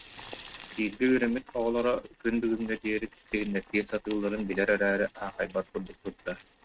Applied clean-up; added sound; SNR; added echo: neural mask model RNNoise.